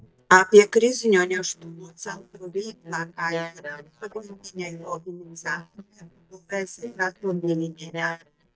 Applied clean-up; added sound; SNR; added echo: neural mask model DeepFilterNet 3.